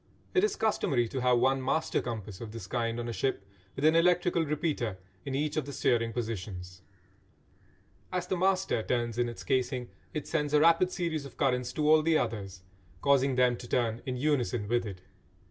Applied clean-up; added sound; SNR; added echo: none; none; none; none.